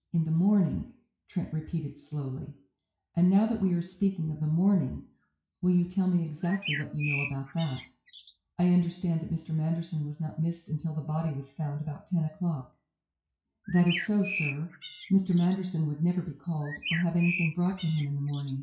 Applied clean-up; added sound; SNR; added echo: classical method WPE with log-MMSE.